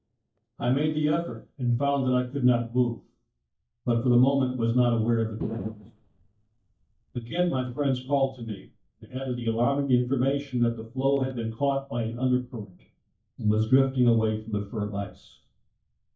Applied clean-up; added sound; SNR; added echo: neural mask model DeepFilterNet 3.